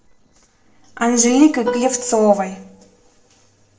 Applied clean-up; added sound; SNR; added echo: neural separator model SepFormer DNS4.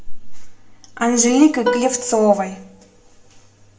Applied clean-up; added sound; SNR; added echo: none; Plucked string instrument; 8 dB; reverberation time 0.4 s.